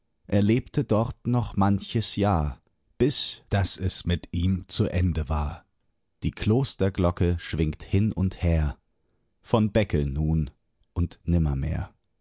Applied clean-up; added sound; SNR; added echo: none; none; none; none.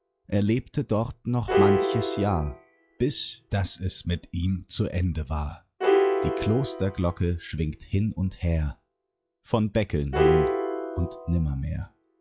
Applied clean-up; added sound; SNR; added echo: classical method log-MMSE.